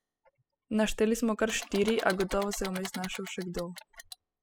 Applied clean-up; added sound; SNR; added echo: classical method spectral subtraction.